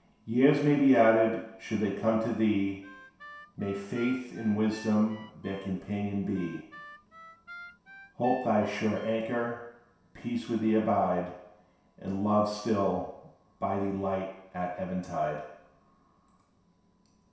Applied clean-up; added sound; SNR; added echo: none; Harmonica; 20 dB; reverberation time 0.7 s.